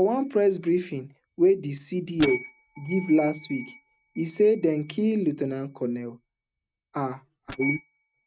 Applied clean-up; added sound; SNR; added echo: neural mask model RNNoise.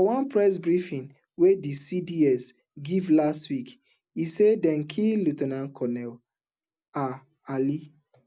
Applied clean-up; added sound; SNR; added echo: none; none; none; none.